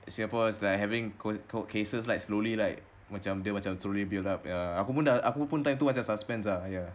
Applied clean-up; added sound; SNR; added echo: none; none; none; none.